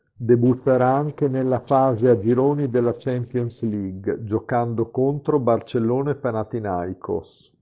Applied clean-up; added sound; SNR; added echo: neural separator model SepFormer DNS4.